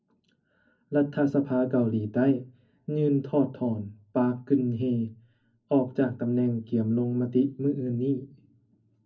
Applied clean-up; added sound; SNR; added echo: none; none; none; reverberation time 0.4 s.